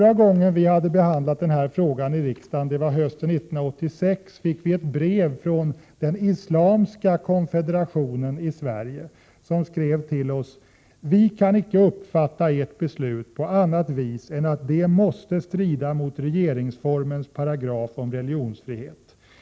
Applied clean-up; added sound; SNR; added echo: none; none; none; none.